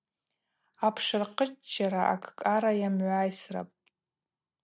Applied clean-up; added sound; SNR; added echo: none; none; none; none.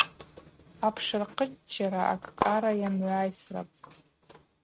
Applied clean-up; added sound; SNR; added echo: neural mask model RNNoise.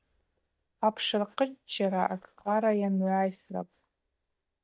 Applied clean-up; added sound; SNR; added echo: neural mask model DeepFilterNet 3.